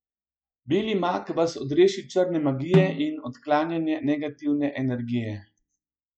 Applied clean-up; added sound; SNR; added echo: classical method log-MMSE.